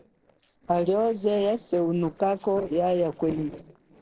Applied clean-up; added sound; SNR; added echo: neural separator model SepFormer DNS4.